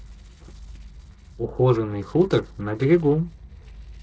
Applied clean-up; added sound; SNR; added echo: neural separator model SepFormer DNS4.